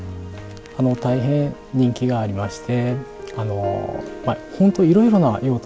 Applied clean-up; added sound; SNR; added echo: none; none; none; none.